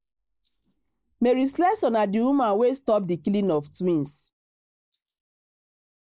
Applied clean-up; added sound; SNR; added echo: neural mask model Resemble Enhance denoiser.